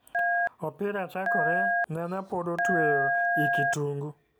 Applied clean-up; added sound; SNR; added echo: none; Telephone; -5 dB; none.